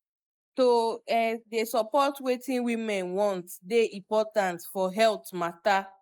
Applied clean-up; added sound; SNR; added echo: neural mask model Resemble Enhance denoiser.